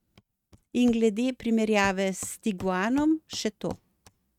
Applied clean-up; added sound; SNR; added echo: neural mask model RNNoise.